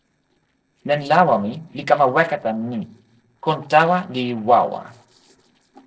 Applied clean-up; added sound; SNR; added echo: neural separator model SepFormer DNS4.